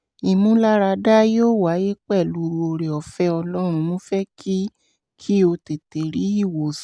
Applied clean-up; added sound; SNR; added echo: none; none; none; none.